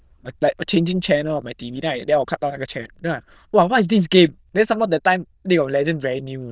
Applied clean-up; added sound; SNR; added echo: neural diffusion model UNIVERSE++.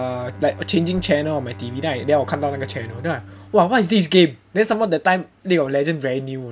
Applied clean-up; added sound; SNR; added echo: none; Bowed string instrument + Bass drum; 18 dB; none.